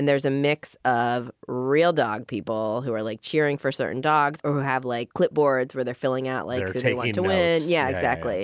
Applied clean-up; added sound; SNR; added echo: none; none; none; none.